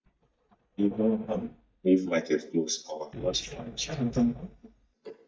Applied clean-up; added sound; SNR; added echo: neural mask model DeepFilterNet 3.